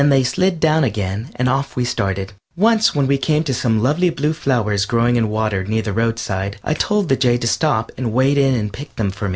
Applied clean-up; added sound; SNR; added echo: none; none; none; none.